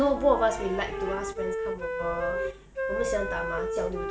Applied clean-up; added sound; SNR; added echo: none; Wind instrument, woodwind instrument; 3 dB; none.